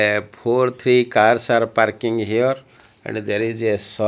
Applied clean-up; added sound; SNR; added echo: none; none; none; none.